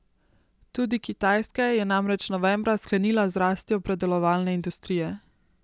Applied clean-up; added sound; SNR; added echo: none; none; none; none.